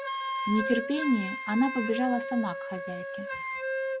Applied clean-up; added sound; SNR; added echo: none; Wind instrument, woodwind instrument; 3 dB; none.